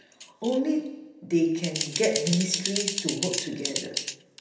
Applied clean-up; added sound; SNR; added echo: none; Typing; 5 dB; reverberation time 0.9 s.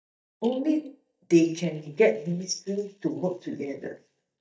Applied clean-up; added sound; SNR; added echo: neural mask model DeepFilterNet 3.